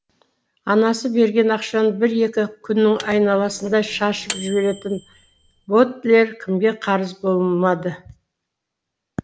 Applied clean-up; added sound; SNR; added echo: none; Microwave oven; 17 dB; none.